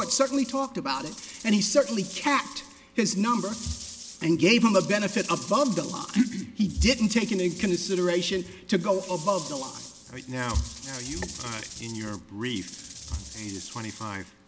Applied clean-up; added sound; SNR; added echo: none; Rattle / Rattle (instrument); 15 dB; none.